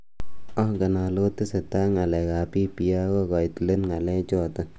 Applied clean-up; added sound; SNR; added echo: none; none; none; none.